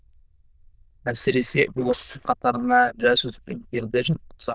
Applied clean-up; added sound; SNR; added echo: neural diffusion model UNIVERSE++.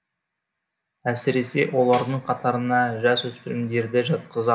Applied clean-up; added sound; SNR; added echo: none; Tambourine; 3 dB; none.